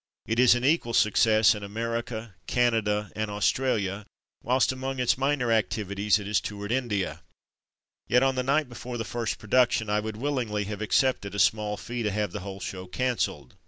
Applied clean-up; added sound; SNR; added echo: none; none; none; none.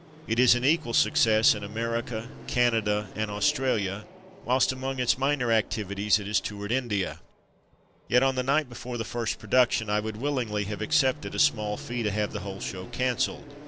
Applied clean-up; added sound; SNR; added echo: none; Fixed-wing aircraft, airplane; 17 dB; none.